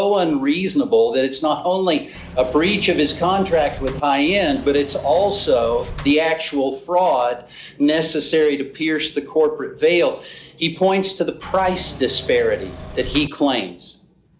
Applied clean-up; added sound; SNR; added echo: none; Engine / Mechanisms; 14 dB; none.